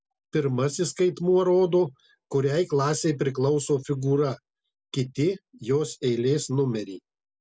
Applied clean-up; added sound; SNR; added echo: none; none; none; none.